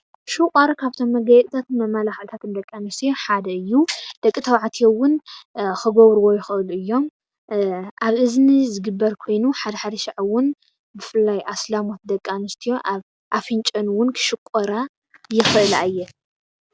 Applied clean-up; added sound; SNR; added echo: none; none; none; none.